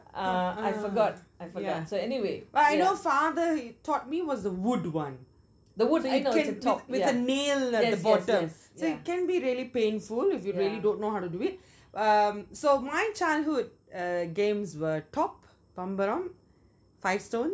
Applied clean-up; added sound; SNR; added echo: none; none; none; none.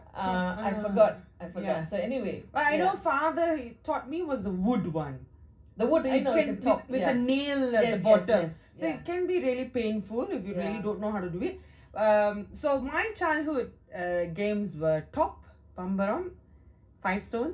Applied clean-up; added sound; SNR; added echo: none; none; none; reverberation time 0.4 s.